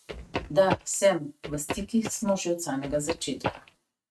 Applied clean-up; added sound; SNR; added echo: neural mask model RNNoise.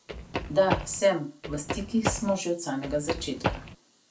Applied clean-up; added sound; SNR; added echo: none; Run; 4 dB; none.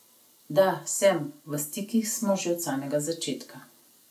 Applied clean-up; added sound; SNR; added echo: none; none; none; none.